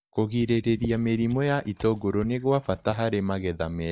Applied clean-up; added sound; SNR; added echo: neural mask model DeepFilterNet 3.